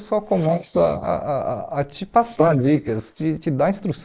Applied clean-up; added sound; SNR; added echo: neural mask model Resemble Enhance denoiser.